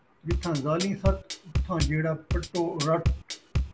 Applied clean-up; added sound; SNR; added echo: none; Bass drum / Drum kit; 1 dB; none.